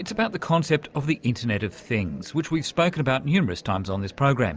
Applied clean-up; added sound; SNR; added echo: none; none; none; none.